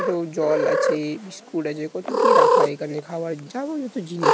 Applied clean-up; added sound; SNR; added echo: none; Cat; -5 dB; none.